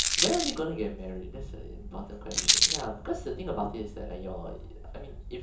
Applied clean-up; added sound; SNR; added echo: none; Rattle; -4 dB; reverberation time 0.6 s.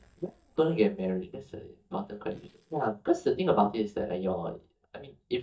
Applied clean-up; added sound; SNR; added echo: neural mask model DeepFilterNet 3.